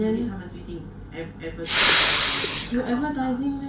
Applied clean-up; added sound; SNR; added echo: none; Respiratory sounds; -4 dB; reverberation time 0.3 s.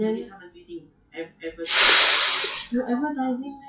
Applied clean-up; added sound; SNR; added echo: classical method WPE with log-MMSE.